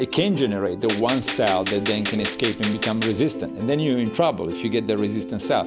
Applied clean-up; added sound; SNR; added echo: none; Plucked string instrument + Gunshot, gunfire; 8 dB; none.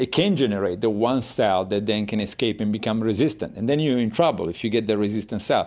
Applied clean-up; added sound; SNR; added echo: none; none; none; none.